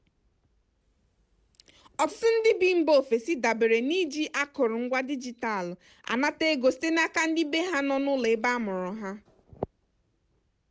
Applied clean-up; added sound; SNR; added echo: none; none; none; none.